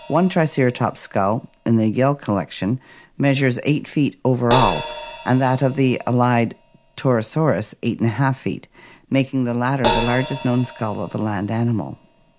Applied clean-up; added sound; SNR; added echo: none; Crash cymbal; 9 dB; none.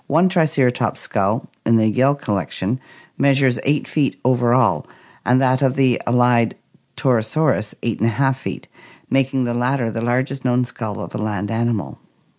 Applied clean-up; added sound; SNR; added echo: none; none; none; none.